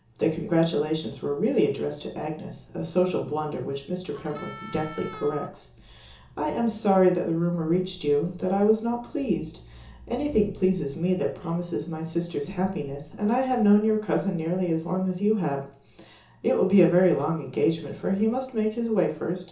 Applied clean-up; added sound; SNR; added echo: none; Harmonica; 16 dB; reverberation time 0.6 s.